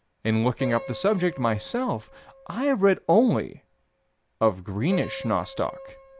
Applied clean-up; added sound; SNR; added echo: none; Piano; 16 dB; none.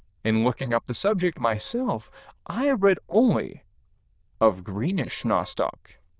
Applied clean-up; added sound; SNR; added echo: neural diffusion model UNIVERSE++.